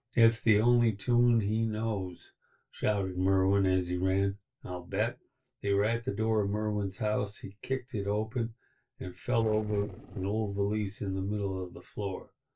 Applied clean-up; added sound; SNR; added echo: neural separator model SepFormer DNS4.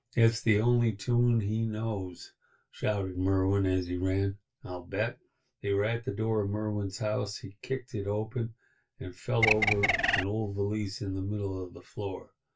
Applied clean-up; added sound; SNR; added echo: none; Bird; -3 dB; reverberation time 0.2 s.